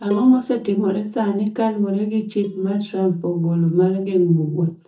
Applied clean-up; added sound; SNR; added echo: neural mask model DeepFilterNet 3.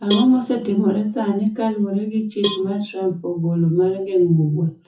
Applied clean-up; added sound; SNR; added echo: classical method WPE with log-MMSE.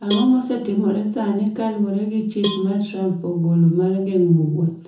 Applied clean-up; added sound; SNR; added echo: none; Cowbell; 14 dB; reverberation time 0.6 s.